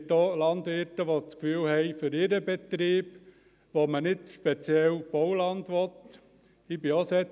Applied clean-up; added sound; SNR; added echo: none; none; none; none.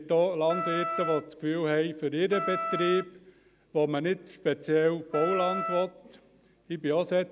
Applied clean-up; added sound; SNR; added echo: none; Wind instrument, woodwind instrument; 5 dB; none.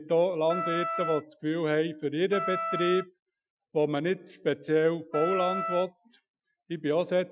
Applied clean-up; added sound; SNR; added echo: classical method Wiener filter.